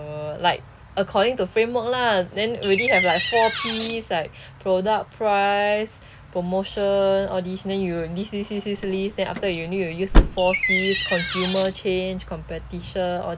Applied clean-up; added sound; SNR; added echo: none; Door + Slam / Car; -3 dB; none.